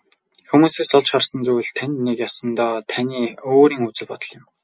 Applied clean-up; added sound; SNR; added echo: none; none; none; none.